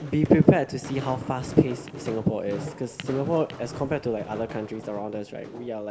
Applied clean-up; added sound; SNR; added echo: none; Walk, footsteps; 14 dB; reverberation time 1.8 s.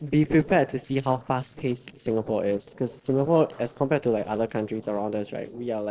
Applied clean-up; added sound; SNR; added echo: neural separator model SepFormer DNS4.